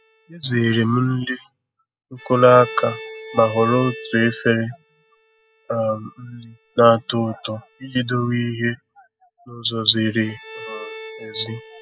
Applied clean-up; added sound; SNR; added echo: classical method spectral subtraction.